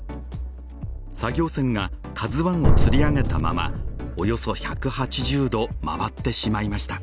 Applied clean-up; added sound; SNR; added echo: none; Drum; -3 dB; none.